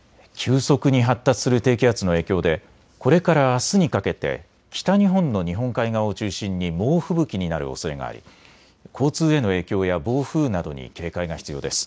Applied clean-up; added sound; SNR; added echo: none; none; none; none.